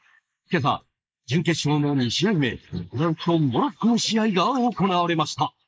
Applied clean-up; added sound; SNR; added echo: neural mask model Resemble Enhance denoiser.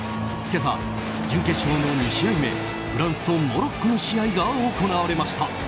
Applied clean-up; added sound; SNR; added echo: none; none; none; none.